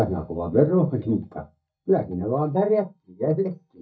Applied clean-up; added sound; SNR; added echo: neural mask model DeepFilterNet 3.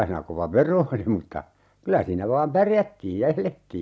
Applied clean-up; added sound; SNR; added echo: none; none; none; none.